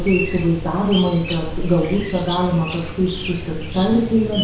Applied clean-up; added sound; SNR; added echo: none; Chirp, tweet; 7 dB; reverberation time 0.7 s.